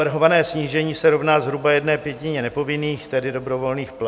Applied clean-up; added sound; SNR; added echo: none; none; none; none.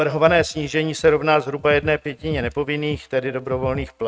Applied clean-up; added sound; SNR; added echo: neural mask model RNNoise.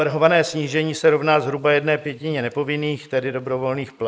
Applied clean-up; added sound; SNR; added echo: neural mask model Resemble Enhance denoiser.